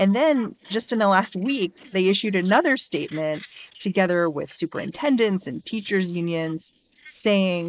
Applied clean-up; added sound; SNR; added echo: neural mask model Resemble Enhance denoiser.